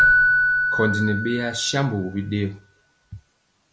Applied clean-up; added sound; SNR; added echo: none; Keyboard (musical); -3 dB; none.